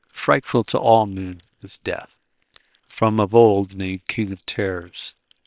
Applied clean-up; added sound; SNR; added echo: neural separator model SepFormer WHAM!.